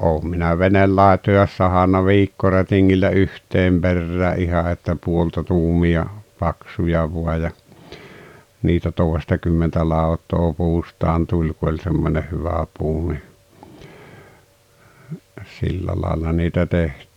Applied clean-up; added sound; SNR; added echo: none; none; none; none.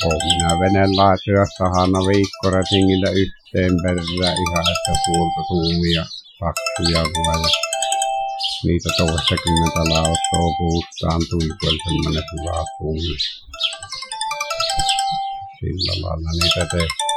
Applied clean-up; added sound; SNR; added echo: classical method Wiener filter.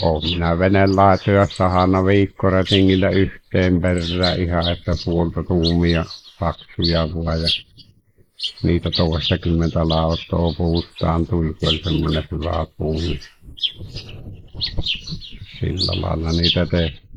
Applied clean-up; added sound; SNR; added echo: neural mask model Resemble Enhance denoiser.